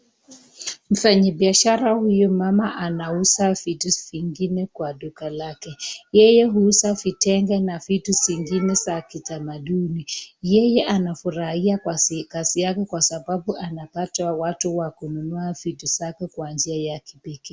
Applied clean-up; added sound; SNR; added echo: none; none; none; none.